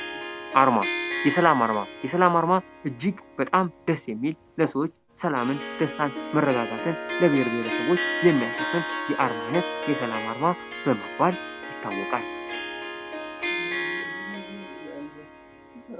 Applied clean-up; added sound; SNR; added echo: none; Harp; 6 dB; none.